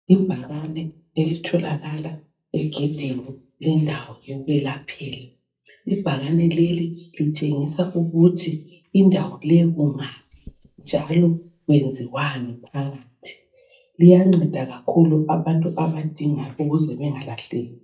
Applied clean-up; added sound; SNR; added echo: neural mask model DeepFilterNet 3.